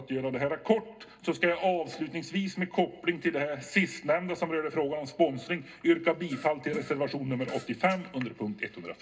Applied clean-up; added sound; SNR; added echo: none; Fart; 18 dB; reverberation time 0.2 s.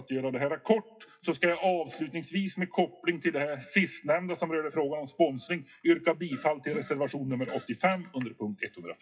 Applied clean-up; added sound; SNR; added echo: classical method WPE with log-MMSE.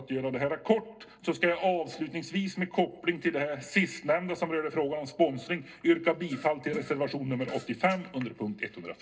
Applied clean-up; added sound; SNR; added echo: neural separator model SepFormer DNS4.